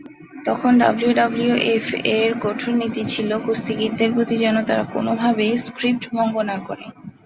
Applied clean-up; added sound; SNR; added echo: none; none; none; none.